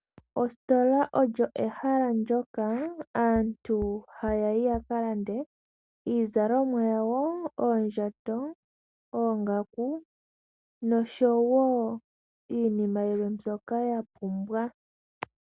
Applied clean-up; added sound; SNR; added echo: none; Bass drum; 17 dB; none.